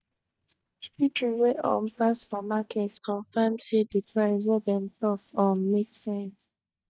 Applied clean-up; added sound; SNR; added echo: neural mask model DeepFilterNet 3.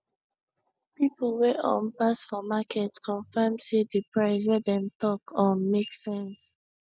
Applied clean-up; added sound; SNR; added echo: none; none; none; none.